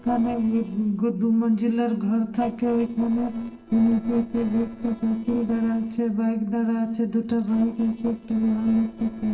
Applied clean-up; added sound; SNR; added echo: neural separator model SepFormer DNS4.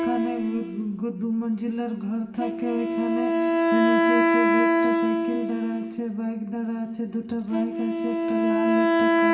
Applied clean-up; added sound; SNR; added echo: none; Wind instrument, woodwind instrument; -4 dB; reverberation time 1.2 s.